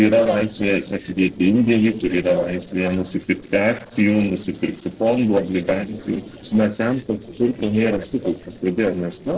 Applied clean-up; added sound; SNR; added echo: neural separator model SepFormer DNS4.